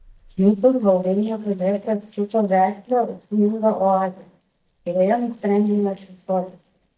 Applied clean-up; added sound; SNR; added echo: neural mask model DeepFilterNet 3.